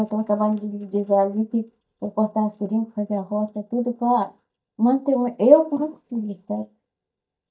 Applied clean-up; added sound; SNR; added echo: neural mask model DeepFilterNet 3.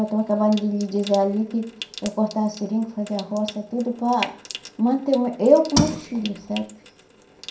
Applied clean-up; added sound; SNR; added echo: none; Trickle, dribble / Sink (filling or washing) / Water tap, faucet; 17 dB; reverberation time 0.5 s.